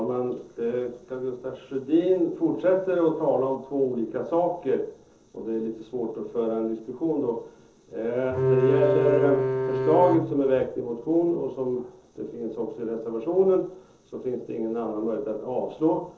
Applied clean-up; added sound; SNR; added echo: neural separator model SepFormer DNS4.